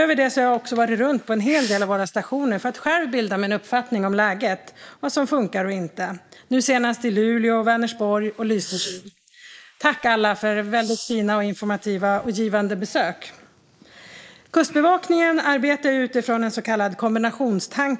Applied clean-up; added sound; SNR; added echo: neural mask model Resemble Enhance denoiser.